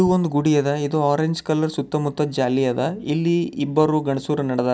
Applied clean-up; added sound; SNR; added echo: none; none; none; none.